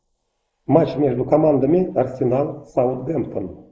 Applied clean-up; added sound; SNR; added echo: neural mask model Resemble Enhance denoiser.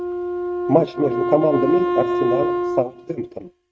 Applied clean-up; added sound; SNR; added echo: neural mask model RNNoise.